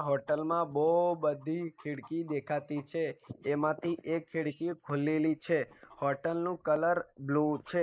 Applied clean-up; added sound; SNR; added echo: neural mask model Resemble Enhance denoiser.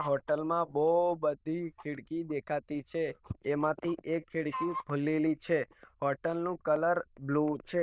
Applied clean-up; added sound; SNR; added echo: neural diffusion model UNIVERSE++.